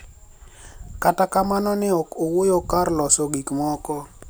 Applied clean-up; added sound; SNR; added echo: none; Wind; 19 dB; none.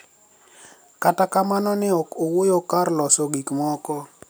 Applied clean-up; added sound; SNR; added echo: none; none; none; none.